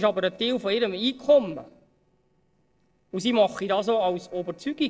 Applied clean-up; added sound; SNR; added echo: neural separator model SepFormer DNS4.